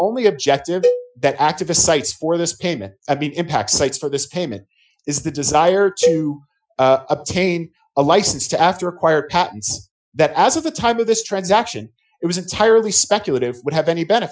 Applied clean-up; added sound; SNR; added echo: classical method Wiener filter.